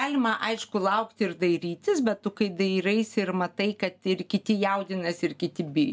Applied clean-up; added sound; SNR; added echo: none; none; none; none.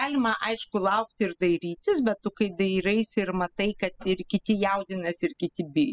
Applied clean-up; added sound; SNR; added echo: classical method spectral subtraction.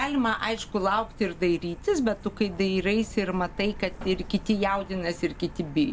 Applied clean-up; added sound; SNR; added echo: none; Truck; 15 dB; none.